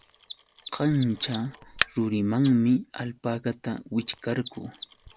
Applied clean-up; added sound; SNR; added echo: none; Mechanisms; 12 dB; none.